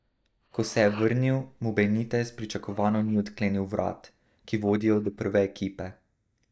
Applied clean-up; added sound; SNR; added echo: neural mask model DeepFilterNet 3.